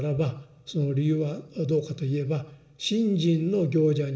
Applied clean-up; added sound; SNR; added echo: none; none; none; reverberation time 0.9 s.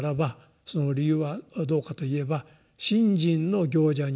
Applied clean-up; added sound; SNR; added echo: none; none; none; none.